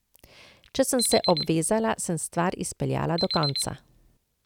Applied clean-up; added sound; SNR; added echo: none; Alarm; 6 dB; none.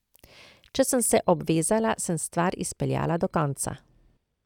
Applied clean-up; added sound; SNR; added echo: neural mask model DeepFilterNet 3.